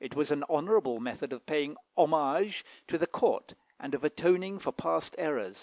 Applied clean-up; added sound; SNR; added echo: none; none; none; none.